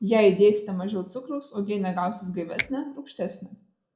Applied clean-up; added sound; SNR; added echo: none; Finger snapping; 10 dB; reverberation time 0.3 s.